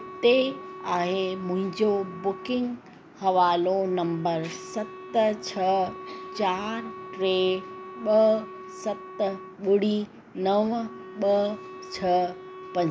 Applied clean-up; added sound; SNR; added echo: none; Wind instrument, woodwind instrument; 15 dB; none.